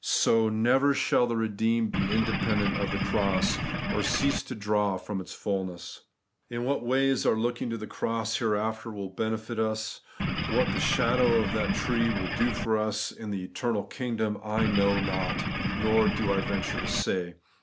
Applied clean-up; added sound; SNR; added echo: none; Engine / Boat, Water vehicle; 1 dB; none.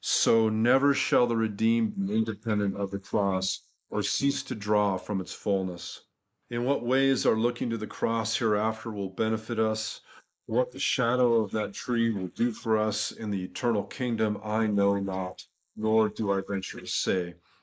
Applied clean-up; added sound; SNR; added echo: neural mask model Resemble Enhance denoiser.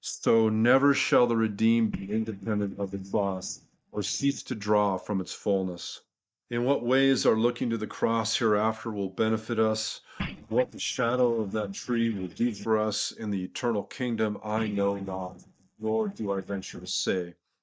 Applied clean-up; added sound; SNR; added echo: neural mask model DeepFilterNet 3.